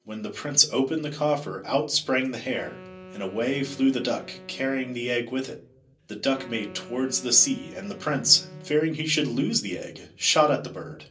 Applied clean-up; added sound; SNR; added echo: none; Wind instrument, woodwind instrument; 19 dB; reverberation time 0.3 s.